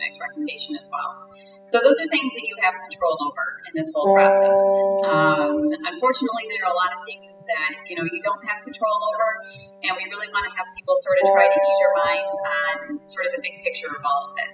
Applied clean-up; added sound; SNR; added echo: classical method spectral subtraction.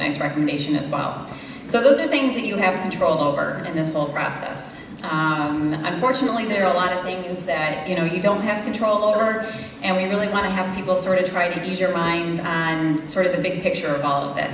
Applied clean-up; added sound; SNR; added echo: none; none; none; none.